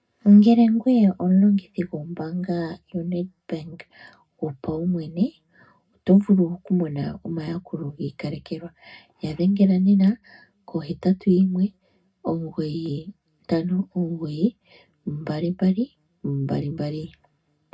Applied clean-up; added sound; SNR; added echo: none; none; none; reverberation time 0.2 s.